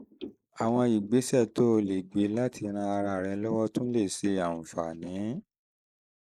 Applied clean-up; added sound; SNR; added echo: neural mask model Resemble Enhance denoiser.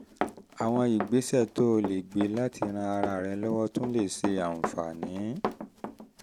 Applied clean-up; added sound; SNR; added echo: none; Run; 8 dB; none.